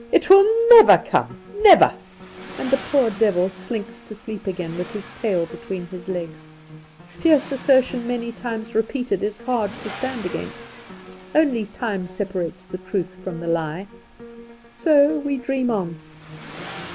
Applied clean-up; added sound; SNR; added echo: none; Accelerating, revving, vroom + Piano; 17 dB; none.